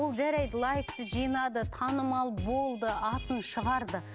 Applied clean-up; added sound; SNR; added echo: none; none; none; none.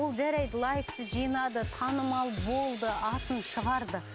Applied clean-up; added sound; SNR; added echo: none; Sawing; 16 dB; none.